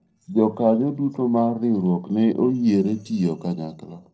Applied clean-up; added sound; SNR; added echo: neural separator model SepFormer DNS4.